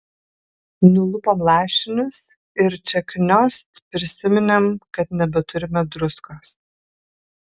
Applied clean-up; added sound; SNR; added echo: none; none; none; none.